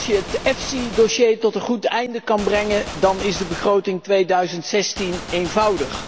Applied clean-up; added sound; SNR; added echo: none; Gunshot, gunfire; 13 dB; none.